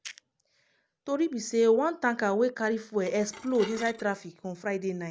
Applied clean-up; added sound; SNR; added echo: none; Dishes, pots, and pans / Glass; 16 dB; none.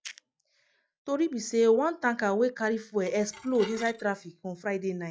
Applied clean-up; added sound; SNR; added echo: classical method log-MMSE.